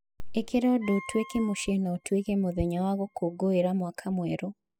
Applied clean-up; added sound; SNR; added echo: classical method spectral subtraction.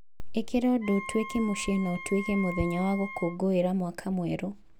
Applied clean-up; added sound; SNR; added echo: none; Wind instrument, woodwind instrument; 12 dB; none.